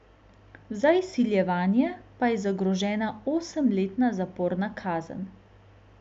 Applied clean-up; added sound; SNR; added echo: none; none; none; none.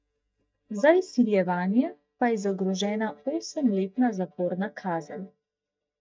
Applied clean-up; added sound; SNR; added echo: neural mask model DeepFilterNet 3.